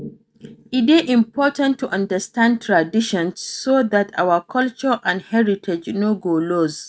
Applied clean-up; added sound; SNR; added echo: neural mask model RNNoise.